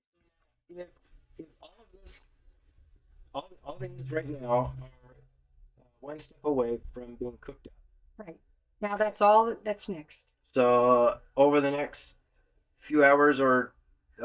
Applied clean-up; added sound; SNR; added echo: neural mask model DeepFilterNet 3.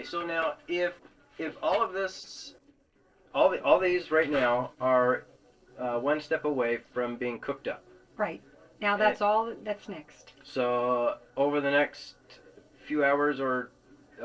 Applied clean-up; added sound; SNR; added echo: neural separator model SepFormer DNS4.